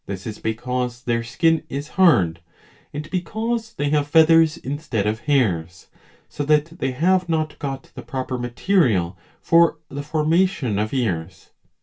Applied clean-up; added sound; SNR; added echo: none; none; none; reverberation time 0.2 s.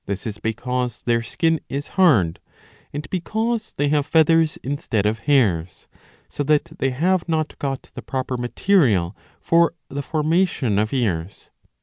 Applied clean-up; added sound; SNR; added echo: none; none; none; none.